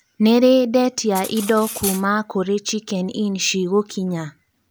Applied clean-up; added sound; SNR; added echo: none; Cutlery, silverware; 14 dB; none.